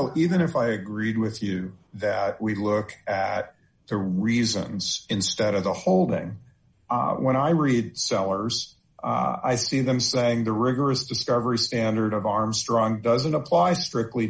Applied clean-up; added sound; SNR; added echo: none; none; none; none.